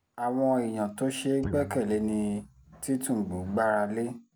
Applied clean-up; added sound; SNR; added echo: none; Guitar; 12 dB; none.